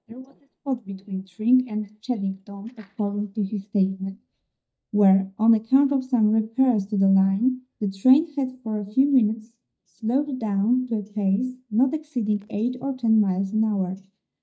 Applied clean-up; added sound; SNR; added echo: neural mask model DeepFilterNet 3.